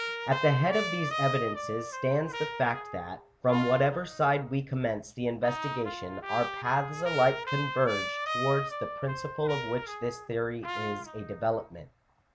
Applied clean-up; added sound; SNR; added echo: none; Trumpet; 7 dB; none.